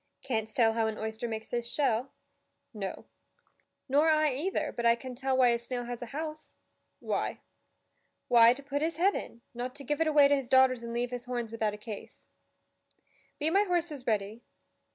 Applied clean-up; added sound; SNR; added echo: none; none; none; none.